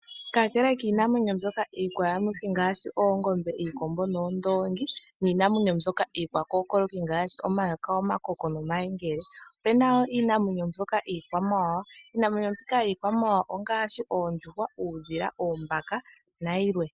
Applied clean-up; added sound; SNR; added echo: none; none; none; none.